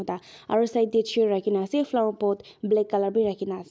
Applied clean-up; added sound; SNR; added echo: none; none; none; none.